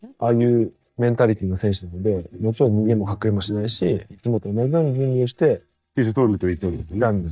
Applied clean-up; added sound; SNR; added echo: neural mask model DeepFilterNet 3.